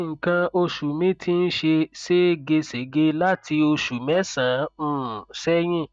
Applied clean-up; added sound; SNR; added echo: neural mask model DeepFilterNet 3.